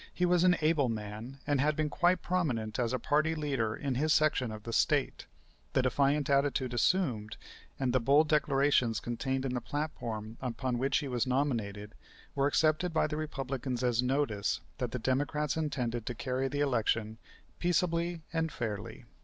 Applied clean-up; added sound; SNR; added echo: none; none; none; none.